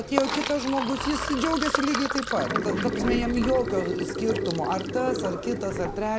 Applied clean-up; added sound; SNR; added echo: none; Sink (filling or washing); 2 dB; none.